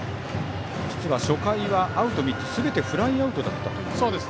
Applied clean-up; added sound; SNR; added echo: none; Wind instrument, woodwind instrument; 18 dB; none.